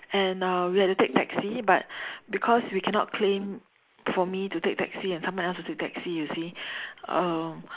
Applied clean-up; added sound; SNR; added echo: neural mask model Resemble Enhance denoiser.